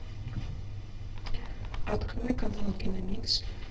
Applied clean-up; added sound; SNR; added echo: neural separator model SepFormer DNS4.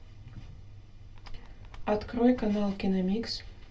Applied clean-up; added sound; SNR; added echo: none; Bird; 11 dB; reverberation time 0.1 s.